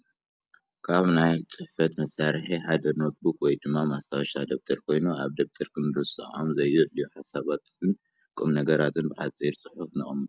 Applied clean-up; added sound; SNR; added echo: none; none; none; none.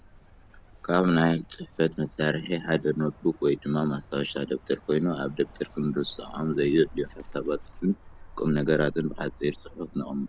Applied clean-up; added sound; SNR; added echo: none; Bird; 18 dB; none.